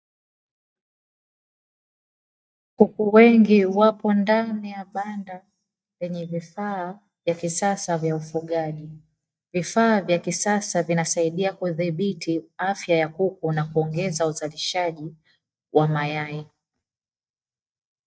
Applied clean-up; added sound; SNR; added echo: neural mask model DeepFilterNet 3.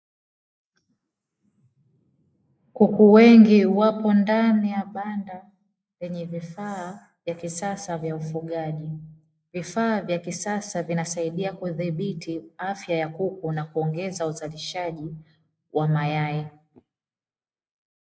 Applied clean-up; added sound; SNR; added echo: neural mask model Resemble Enhance denoiser.